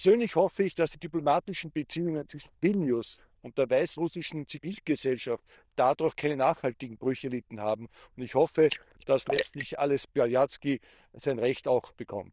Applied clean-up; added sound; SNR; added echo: neural diffusion model UNIVERSE++.